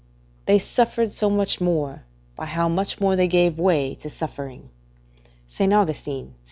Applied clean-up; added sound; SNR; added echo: none; none; none; none.